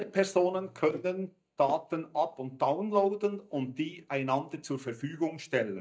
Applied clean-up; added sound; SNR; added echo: neural mask model DeepFilterNet 3.